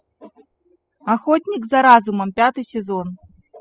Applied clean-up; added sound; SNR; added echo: classical method spectral subtraction.